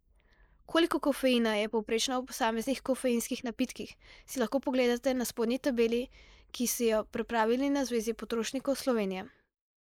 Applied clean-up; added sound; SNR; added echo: neural mask model Resemble Enhance denoiser.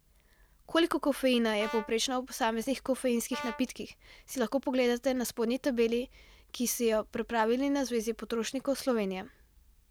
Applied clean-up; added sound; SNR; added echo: none; Brass instrument; 13 dB; none.